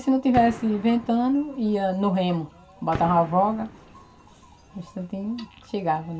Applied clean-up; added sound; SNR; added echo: none; Gunshot, gunfire; 16 dB; reverberation time 0.2 s.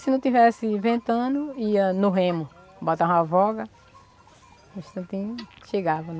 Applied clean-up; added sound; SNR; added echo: none; none; none; none.